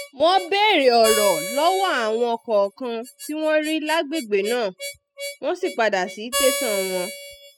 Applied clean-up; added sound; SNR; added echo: classical method spectral subtraction.